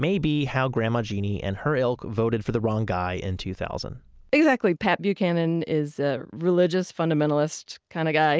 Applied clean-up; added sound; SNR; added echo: none; none; none; none.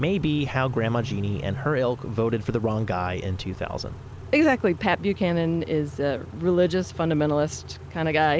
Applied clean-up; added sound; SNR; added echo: none; Idling / Accelerating, revving, vroom / Car; 14 dB; none.